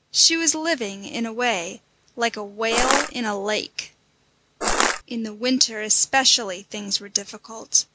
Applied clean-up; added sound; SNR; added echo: none; Crushing; -3 dB; none.